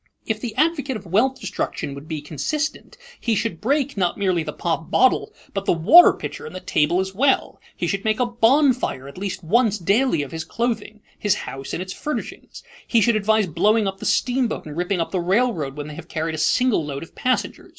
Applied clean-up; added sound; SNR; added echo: none; none; none; none.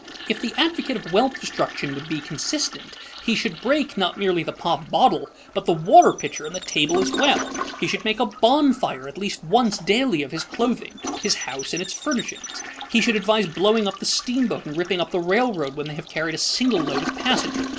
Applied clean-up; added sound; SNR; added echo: none; Toilet flush + Chirp, tweet; 12 dB; none.